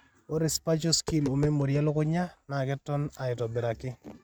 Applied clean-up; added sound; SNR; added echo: neural mask model RNNoise.